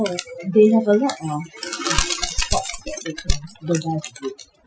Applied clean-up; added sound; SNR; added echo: classical method Wiener filter.